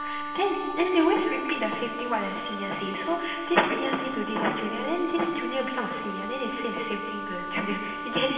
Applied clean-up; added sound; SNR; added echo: none; Wind instrument, woodwind instrument; 6 dB; reverberation time 1.3 s.